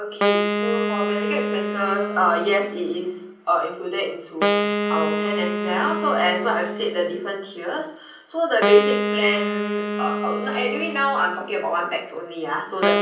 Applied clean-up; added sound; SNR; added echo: none; Wind instrument, woodwind instrument; 1 dB; reverberation time 0.6 s.